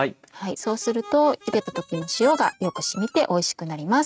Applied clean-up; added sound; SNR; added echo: neural mask model RNNoise.